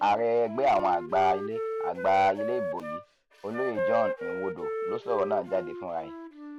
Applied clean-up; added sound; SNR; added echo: none; Wind instrument, woodwind instrument; 6 dB; none.